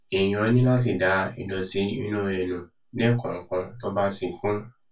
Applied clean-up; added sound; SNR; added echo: none; none; none; reverberation time 0.2 s.